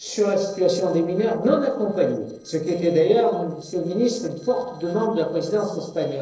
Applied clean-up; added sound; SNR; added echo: neural separator model SepFormer DNS4.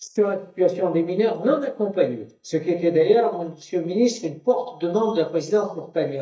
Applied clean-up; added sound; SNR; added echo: neural mask model DeepFilterNet 3.